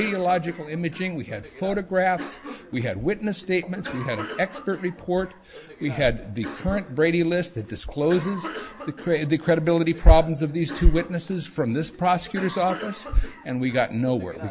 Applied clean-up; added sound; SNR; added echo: none; Cough; 16 dB; none.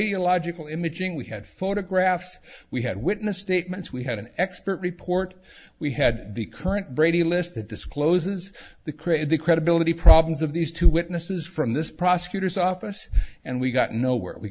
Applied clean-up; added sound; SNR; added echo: none; none; none; none.